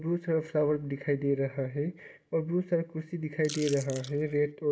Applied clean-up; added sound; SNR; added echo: none; Chewing, mastication / Crushing; 14 dB; reverberation time 0.3 s.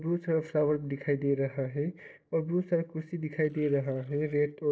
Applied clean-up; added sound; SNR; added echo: neural separator model SepFormer DNS4.